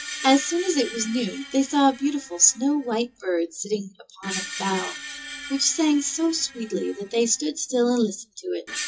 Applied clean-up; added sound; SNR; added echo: none; Screech; 13 dB; reverberation time 0.2 s.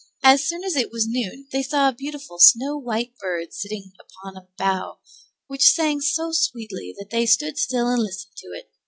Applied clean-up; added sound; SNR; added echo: none; none; none; none.